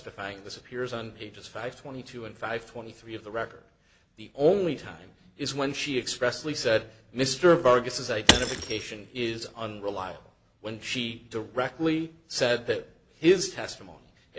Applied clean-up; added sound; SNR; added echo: none; Shatter / Crushing; -1 dB; none.